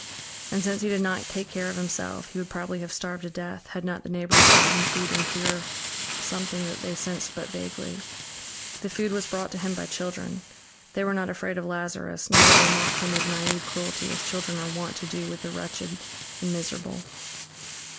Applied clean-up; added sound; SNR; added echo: none; Hiss; -3 dB; none.